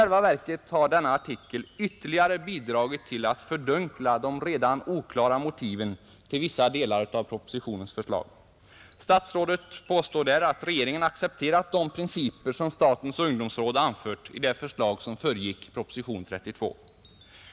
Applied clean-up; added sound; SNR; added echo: none; Wind chime; 5 dB; none.